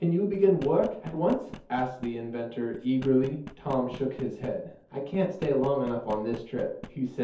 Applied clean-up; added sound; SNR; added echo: none; Knock; 18 dB; reverberation time 0.5 s.